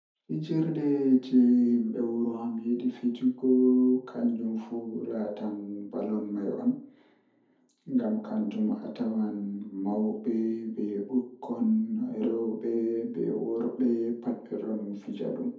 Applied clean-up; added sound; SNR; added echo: none; none; none; reverberation time 0.5 s.